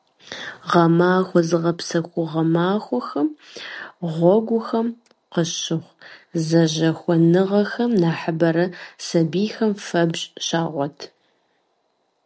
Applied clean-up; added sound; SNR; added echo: none; none; none; none.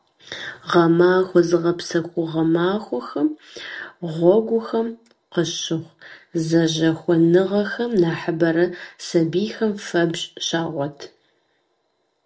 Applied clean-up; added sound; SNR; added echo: none; none; none; reverberation time 0.2 s.